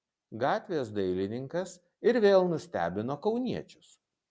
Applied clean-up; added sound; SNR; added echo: none; none; none; none.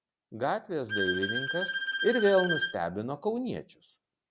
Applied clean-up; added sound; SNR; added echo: none; Bowed string instrument; 2 dB; none.